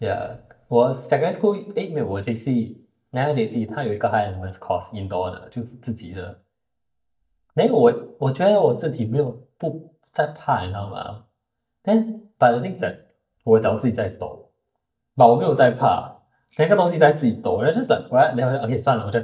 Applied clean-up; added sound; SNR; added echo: neural mask model DeepFilterNet 3.